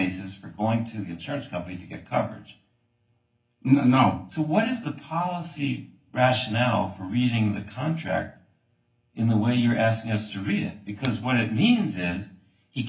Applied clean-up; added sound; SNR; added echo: none; Finger snapping; 18 dB; reverberation time 0.3 s.